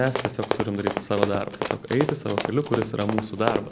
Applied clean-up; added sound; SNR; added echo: none; Run; 3 dB; none.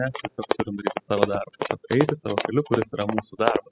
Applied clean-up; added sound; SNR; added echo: classical method spectral subtraction.